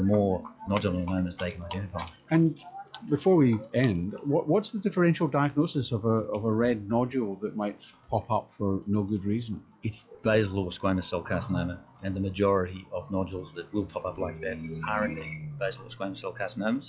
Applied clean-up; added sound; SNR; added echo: classical method log-MMSE.